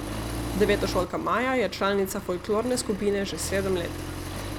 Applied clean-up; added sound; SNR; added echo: none; Accelerating, revving, vroom; 7 dB; none.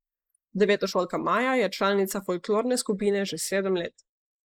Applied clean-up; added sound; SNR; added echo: neural mask model Resemble Enhance denoiser.